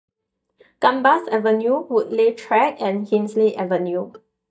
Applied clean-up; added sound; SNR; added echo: neural mask model DeepFilterNet 3.